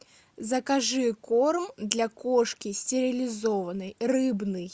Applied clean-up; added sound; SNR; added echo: none; none; none; none.